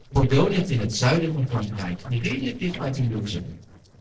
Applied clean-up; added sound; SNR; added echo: neural separator model SepFormer DNS4.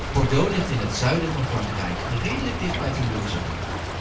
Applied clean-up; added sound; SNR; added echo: none; Stream / Trickle, dribble; 3 dB; reverberation time 0.3 s.